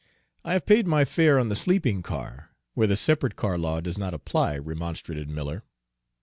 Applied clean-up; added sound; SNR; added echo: none; none; none; none.